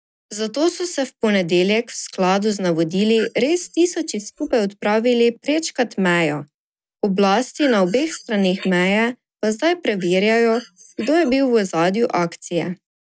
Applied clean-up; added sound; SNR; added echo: neural mask model DeepFilterNet 3.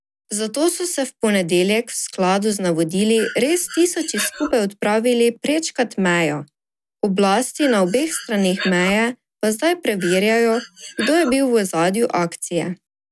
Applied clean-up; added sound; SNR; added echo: none; Breathing; 12 dB; none.